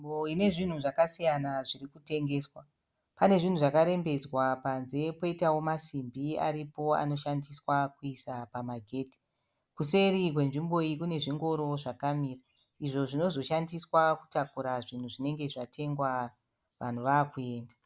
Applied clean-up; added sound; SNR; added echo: none; none; none; none.